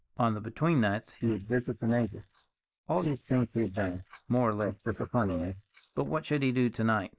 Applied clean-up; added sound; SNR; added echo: neural mask model Resemble Enhance denoiser.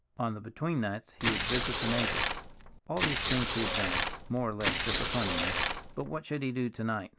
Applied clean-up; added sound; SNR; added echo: none; Tearing; -5 dB; none.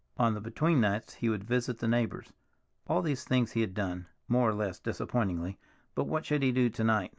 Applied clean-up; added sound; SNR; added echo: none; none; none; none.